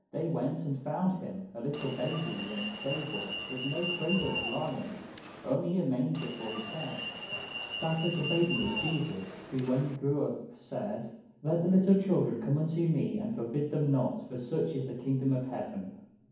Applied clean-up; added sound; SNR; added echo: none; Alarm; 7 dB; reverberation time 1.2 s.